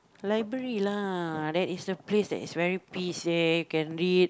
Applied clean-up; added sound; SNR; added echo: none; none; none; none.